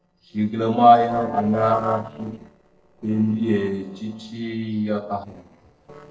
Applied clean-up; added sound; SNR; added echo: neural separator model SepFormer DNS4.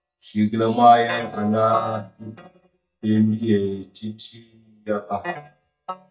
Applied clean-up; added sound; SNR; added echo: neural mask model DeepFilterNet 3.